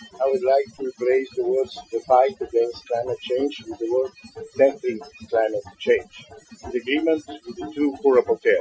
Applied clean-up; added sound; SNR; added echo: classical method Wiener filter.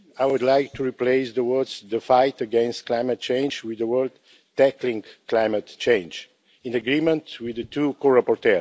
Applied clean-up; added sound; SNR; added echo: none; none; none; none.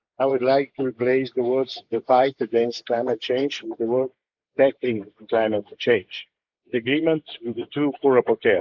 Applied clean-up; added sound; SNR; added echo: neural mask model Resemble Enhance denoiser.